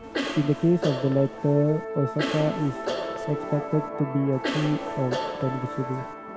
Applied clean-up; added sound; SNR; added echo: none; Musical instrument + Cough; 5 dB; none.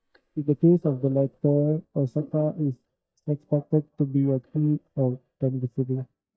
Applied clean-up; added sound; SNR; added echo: neural mask model DeepFilterNet 3.